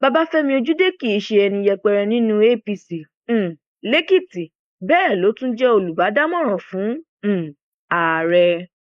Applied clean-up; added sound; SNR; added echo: neural mask model Resemble Enhance denoiser.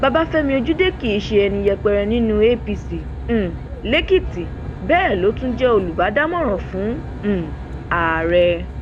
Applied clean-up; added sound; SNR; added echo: none; Aircraft; 10 dB; none.